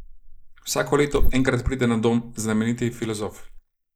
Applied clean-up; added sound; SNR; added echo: neural mask model Resemble Enhance denoiser.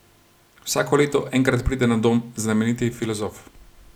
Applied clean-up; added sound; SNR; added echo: none; none; none; none.